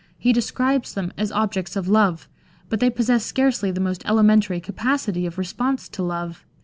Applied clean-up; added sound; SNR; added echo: none; none; none; none.